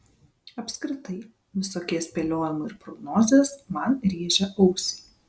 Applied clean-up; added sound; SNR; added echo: none; none; none; none.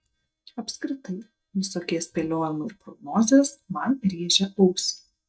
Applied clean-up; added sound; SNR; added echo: neural mask model DeepFilterNet 3.